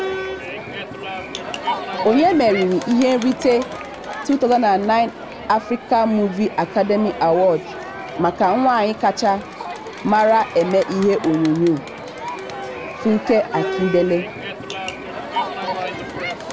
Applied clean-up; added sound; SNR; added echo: none; Crowd; 9 dB; none.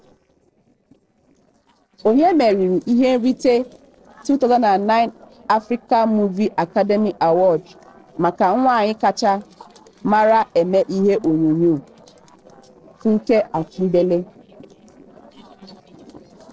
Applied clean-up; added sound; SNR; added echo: neural separator model SepFormer DNS4.